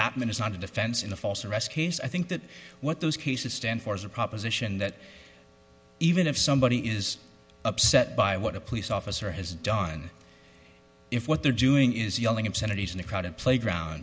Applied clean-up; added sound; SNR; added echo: none; none; none; none.